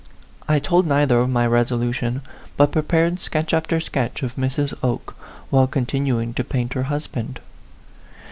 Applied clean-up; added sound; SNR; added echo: none; none; none; none.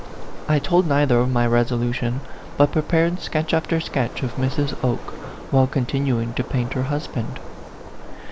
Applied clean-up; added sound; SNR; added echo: none; Waves, surf; 9 dB; none.